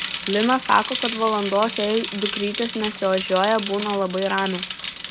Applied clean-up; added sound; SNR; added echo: none; Bicycle; 8 dB; none.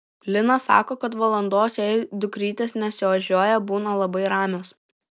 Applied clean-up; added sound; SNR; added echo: none; none; none; none.